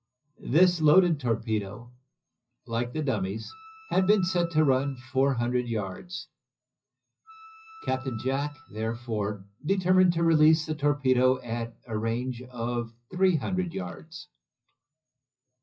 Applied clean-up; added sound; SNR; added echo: classical method WPE with log-MMSE.